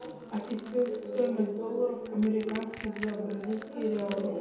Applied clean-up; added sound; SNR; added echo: none; Crushing; 16 dB; reverberation time 0.7 s.